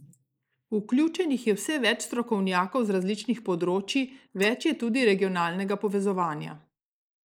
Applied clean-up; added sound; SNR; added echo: neural mask model Resemble Enhance denoiser.